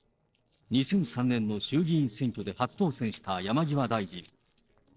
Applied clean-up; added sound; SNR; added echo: neural separator model SepFormer DNS4.